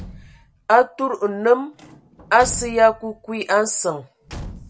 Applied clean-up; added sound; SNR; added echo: none; Slam / Truck / Car; 18 dB; none.